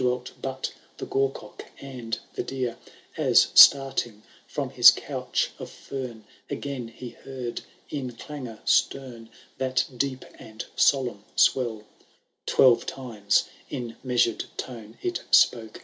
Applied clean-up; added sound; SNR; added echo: none; none; none; none.